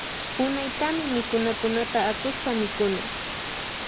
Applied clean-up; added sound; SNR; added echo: none; Water; 5 dB; none.